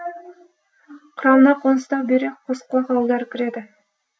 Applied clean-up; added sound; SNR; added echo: none; none; none; none.